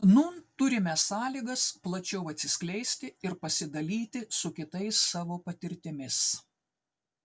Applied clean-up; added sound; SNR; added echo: none; none; none; none.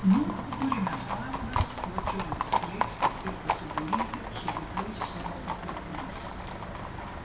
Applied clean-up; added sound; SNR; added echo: none; Livestock, farm animals, working animals; -1 dB; reverberation time 1.3 s.